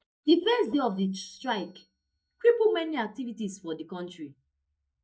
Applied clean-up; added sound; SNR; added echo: neural mask model DeepFilterNet 3.